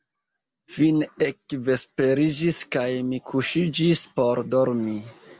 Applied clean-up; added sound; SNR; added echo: none; none; none; none.